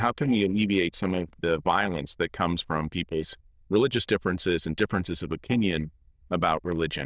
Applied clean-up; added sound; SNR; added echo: neural diffusion model UNIVERSE++.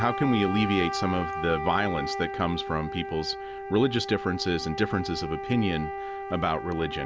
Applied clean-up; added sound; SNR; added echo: none; Wind instrument, woodwind instrument; 6 dB; none.